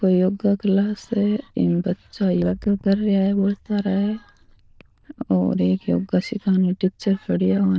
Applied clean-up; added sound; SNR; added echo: neural diffusion model UNIVERSE++.